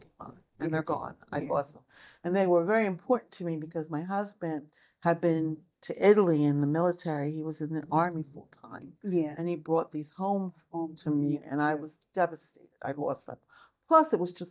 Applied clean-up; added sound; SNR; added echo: neural mask model DeepFilterNet 3.